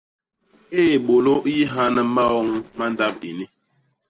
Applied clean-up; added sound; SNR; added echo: neural separator model SepFormer DNS4.